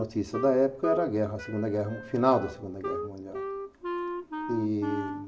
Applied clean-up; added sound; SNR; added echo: none; Wind instrument, woodwind instrument; 7 dB; reverberation time 0.6 s.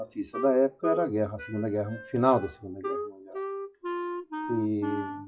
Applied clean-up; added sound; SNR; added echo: classical method WPE with log-MMSE.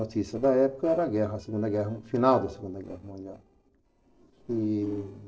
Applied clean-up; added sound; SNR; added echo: neural separator model SepFormer DNS4.